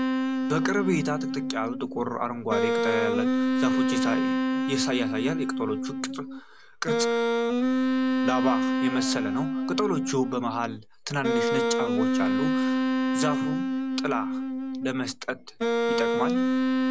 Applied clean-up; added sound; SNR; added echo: none; Wind instrument, woodwind instrument; -5 dB; none.